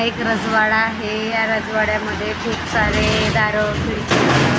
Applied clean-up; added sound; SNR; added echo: none; none; none; none.